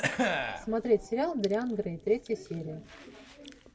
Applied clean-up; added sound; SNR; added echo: none; Chewing, mastication / Cough; 5 dB; none.